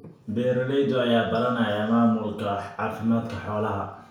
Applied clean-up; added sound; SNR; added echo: none; none; none; reverberation time 0.6 s.